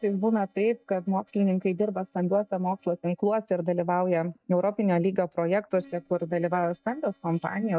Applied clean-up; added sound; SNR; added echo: neural mask model DeepFilterNet 3.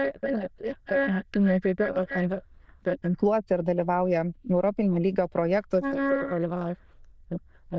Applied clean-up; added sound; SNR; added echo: neural diffusion model UNIVERSE++.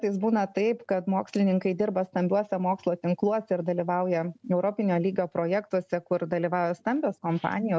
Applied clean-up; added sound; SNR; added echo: none; none; none; none.